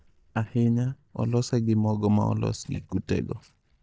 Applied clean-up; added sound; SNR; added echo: neural mask model DeepFilterNet 3.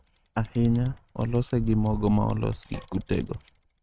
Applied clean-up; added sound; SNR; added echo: neural mask model RNNoise.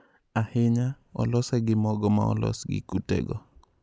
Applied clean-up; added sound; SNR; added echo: none; none; none; none.